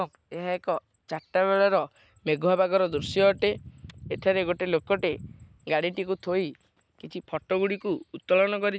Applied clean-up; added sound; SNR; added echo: none; none; none; none.